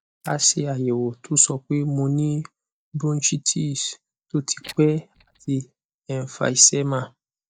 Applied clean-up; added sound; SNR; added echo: neural mask model DeepFilterNet 3.